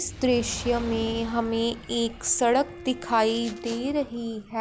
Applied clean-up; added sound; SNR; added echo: none; Bowed string instrument + Fire; 14 dB; none.